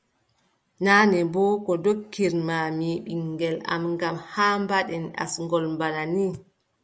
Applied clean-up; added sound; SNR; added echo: none; none; none; none.